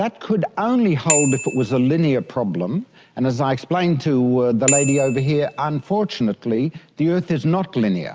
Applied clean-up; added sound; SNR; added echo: none; Bicycle bell; 9 dB; none.